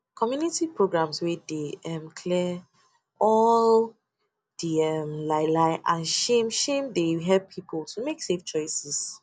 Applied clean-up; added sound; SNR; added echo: none; none; none; none.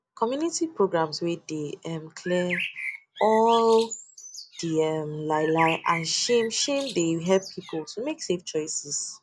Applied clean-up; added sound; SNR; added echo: none; Bird; 10 dB; none.